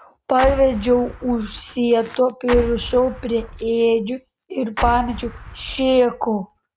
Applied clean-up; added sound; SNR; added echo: none; Explosion; 11 dB; none.